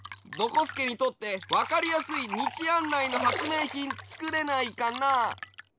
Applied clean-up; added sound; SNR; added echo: none; Fill (with liquid) + Splash, splatter; 7 dB; none.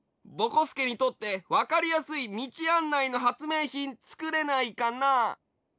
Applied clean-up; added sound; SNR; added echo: none; none; none; none.